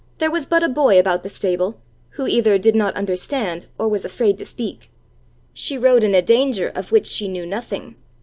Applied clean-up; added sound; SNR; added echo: none; none; none; none.